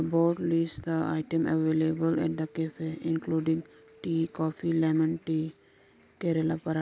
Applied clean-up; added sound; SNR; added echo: none; none; none; none.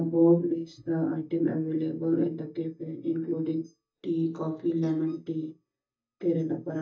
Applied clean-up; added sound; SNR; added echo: neural mask model DeepFilterNet 3.